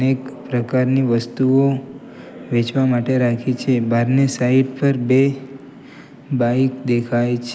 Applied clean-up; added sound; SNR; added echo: none; none; none; none.